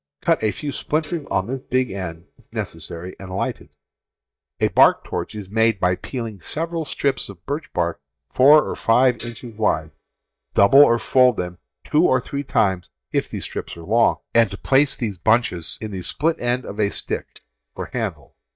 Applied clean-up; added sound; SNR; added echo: neural mask model DeepFilterNet 3.